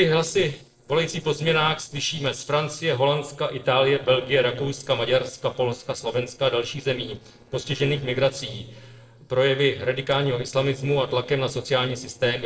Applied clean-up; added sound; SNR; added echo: neural separator model SepFormer DNS4.